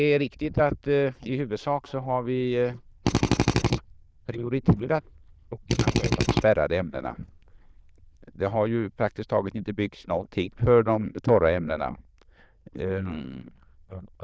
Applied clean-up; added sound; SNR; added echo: neural diffusion model UNIVERSE++.